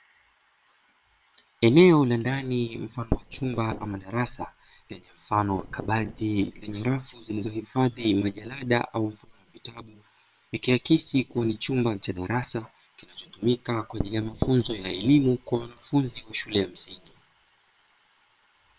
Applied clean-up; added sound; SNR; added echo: neural separator model SepFormer WHAM!.